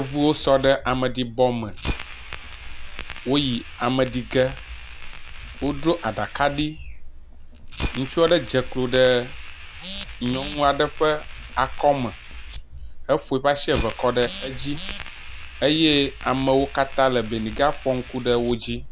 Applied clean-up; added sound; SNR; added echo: none; Fire; 10 dB; none.